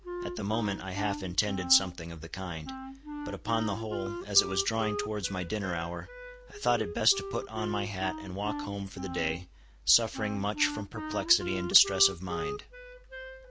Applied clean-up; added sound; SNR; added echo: none; Wind instrument, woodwind instrument; 8 dB; none.